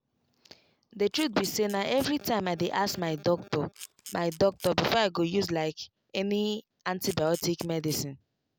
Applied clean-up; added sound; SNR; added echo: none; Camera; 18 dB; none.